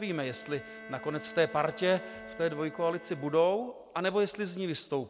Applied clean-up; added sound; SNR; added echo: none; Bowed string instrument; 17 dB; none.